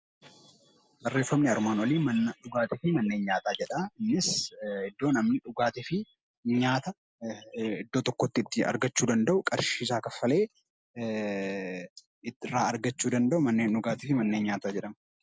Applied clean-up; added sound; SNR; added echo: none; Drip; 15 dB; none.